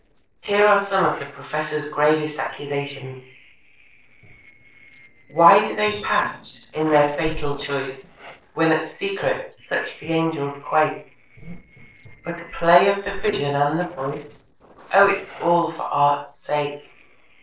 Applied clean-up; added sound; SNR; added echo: neural separator model SepFormer DNS4.